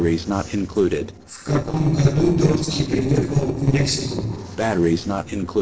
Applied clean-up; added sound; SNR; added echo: neural separator model SepFormer DNS4.